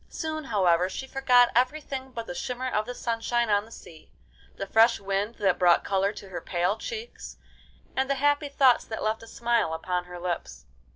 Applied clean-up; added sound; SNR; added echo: none; none; none; none.